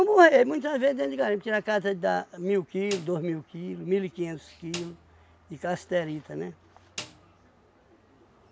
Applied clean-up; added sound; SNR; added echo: none; Snare drum; 20 dB; none.